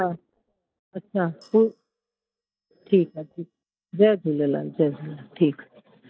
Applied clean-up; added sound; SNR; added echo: neural mask model DeepFilterNet 3.